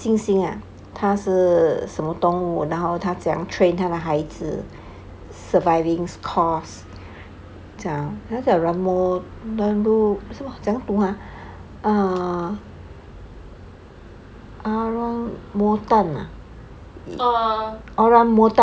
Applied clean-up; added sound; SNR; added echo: none; none; none; none.